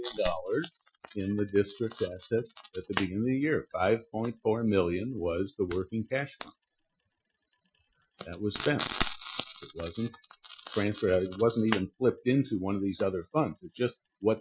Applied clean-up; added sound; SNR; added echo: classical method Wiener filter.